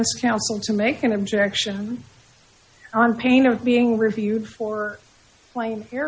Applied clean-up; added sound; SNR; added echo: none; none; none; none.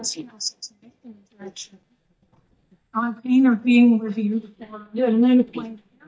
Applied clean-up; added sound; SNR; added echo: neural mask model DeepFilterNet 3.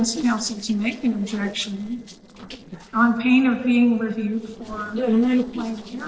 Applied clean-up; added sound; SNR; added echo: neural separator model SepFormer DNS4.